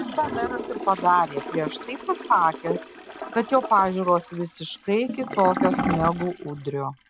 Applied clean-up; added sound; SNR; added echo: none; Toilet flush / Gurgling; 7 dB; none.